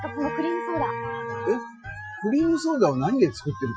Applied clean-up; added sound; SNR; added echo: classical method Wiener filter.